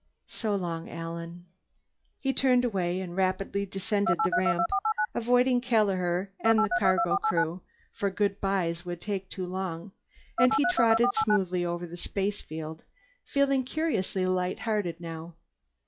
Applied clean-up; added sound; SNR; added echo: classical method log-MMSE.